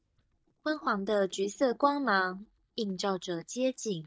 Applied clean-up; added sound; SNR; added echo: neural mask model DeepFilterNet 3.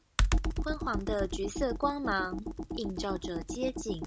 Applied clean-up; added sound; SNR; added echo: none; Computer keyboard; -1 dB; none.